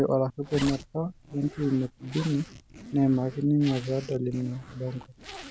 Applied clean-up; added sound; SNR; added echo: none; Zipper (clothing); 16 dB; none.